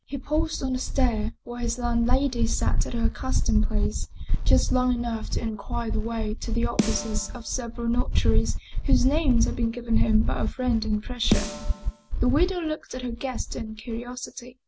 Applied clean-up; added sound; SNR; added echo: none; Snare drum; 11 dB; none.